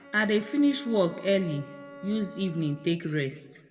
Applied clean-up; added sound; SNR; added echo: none; Bowed string instrument; 19 dB; reverberation time 1.0 s.